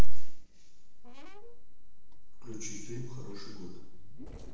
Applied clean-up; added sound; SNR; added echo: neural separator model SepFormer DNS4.